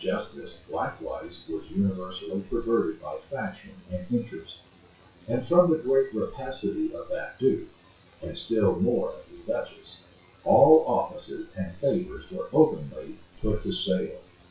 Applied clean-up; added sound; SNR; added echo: classical method WPE with log-MMSE.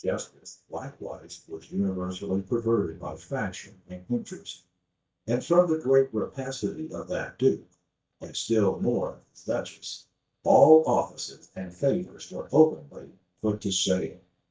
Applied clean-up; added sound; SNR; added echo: neural mask model DeepFilterNet 3.